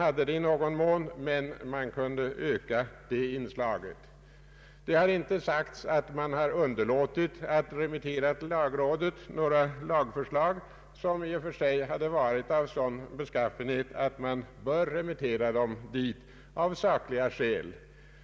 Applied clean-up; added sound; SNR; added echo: none; none; none; none.